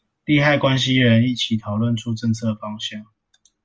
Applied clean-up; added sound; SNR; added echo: none; none; none; none.